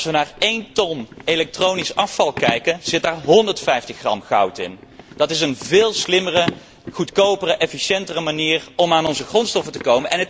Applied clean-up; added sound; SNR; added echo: none; Run; 16 dB; none.